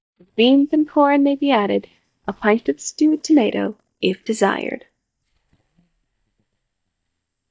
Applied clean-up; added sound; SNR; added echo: neural mask model DeepFilterNet 3.